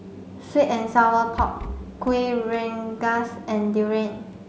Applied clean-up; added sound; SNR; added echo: none; Rattle / Breathing; 14 dB; none.